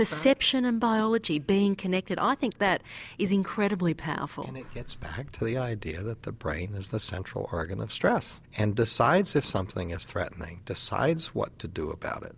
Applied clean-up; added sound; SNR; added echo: none; none; none; none.